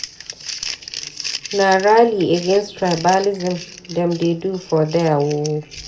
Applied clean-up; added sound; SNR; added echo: none; Crumpling, crinkling; 13 dB; reverberation time 0.4 s.